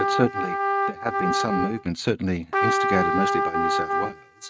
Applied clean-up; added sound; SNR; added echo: neural mask model RNNoise.